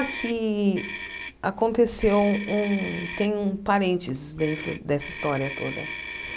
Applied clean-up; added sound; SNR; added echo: none; Motor vehicle (road); 11 dB; none.